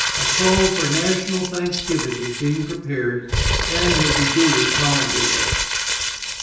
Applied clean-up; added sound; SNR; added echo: none; Crumpling, crinkling; -1 dB; reverberation time 0.9 s.